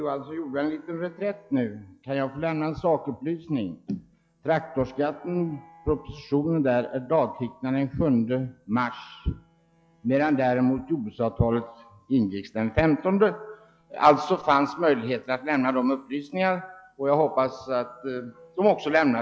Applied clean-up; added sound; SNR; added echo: classical method log-MMSE.